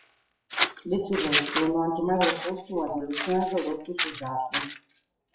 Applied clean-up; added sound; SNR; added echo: classical method WPE with log-MMSE.